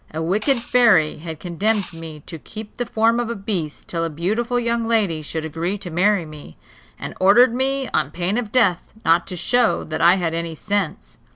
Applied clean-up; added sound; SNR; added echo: none; Liquid; 14 dB; none.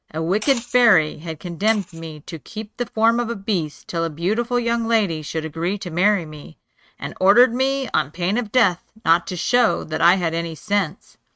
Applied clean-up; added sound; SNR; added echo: neural mask model RNNoise.